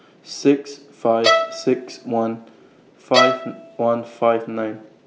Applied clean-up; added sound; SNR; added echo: none; Bowed string instrument; 1 dB; none.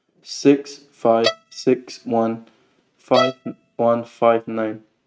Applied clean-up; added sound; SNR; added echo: neural mask model RNNoise.